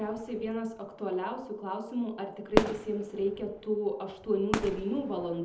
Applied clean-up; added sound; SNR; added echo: none; Fireworks; 4 dB; reverberation time 0.8 s.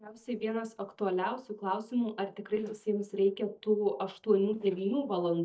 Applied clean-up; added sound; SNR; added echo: neural mask model DeepFilterNet 3.